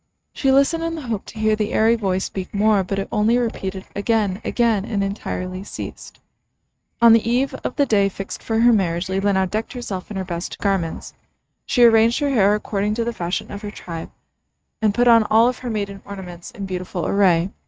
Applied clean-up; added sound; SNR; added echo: neural mask model RNNoise.